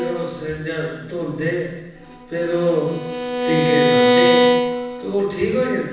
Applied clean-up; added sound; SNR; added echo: none; Bowed string instrument; -2 dB; reverberation time 1.1 s.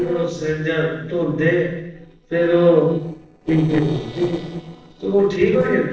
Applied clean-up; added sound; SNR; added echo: neural separator model SepFormer DNS4.